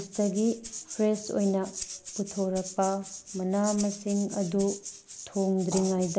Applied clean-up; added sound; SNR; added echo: none; Rattle (instrument); 12 dB; none.